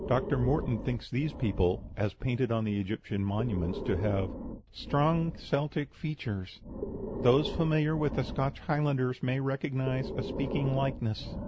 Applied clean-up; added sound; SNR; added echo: none; Breathing; 9 dB; none.